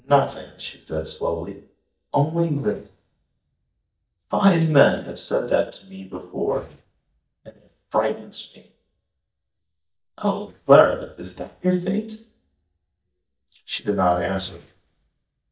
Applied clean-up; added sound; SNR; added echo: neural mask model DeepFilterNet 3.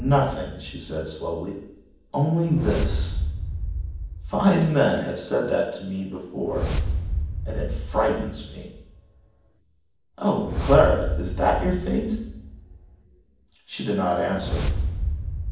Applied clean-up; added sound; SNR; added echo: none; Whoosh, swoosh, swish; 4 dB; reverberation time 1.2 s.